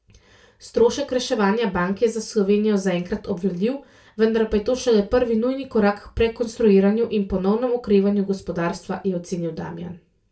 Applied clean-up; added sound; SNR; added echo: none; none; none; reverberation time 0.2 s.